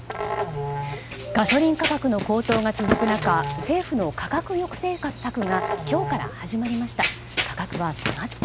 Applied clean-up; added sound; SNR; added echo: none; Musical instrument + Run; 4 dB; none.